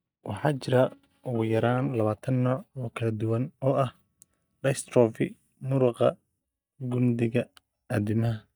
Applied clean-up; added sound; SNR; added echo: neural mask model DeepFilterNet 3.